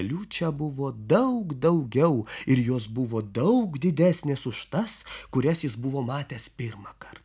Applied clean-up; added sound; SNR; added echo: none; none; none; none.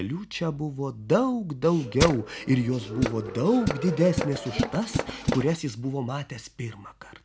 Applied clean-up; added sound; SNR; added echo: none; Tools; 4 dB; none.